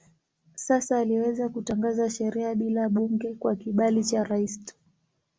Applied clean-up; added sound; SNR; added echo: none; none; none; none.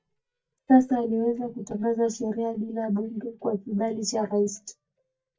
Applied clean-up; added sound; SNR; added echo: neural mask model DeepFilterNet 3.